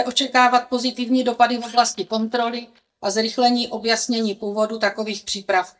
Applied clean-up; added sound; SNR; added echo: neural mask model DeepFilterNet 3.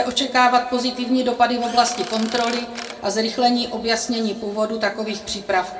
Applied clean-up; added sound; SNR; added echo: none; Drill; 19 dB; reverberation time 1.7 s.